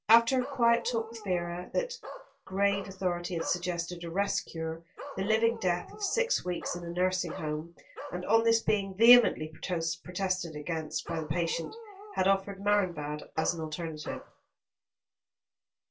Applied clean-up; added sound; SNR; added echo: none; Bark; 13 dB; reverberation time 0.2 s.